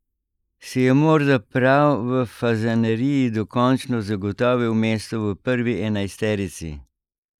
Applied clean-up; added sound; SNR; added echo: neural mask model Resemble Enhance denoiser.